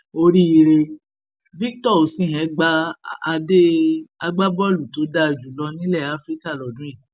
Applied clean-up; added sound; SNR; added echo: none; none; none; none.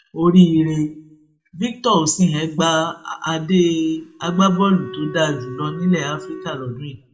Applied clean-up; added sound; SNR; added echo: none; Wind instrument, woodwind instrument; 15 dB; reverberation time 0.3 s.